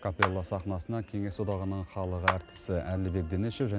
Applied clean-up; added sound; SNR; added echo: none; Clapping; 5 dB; none.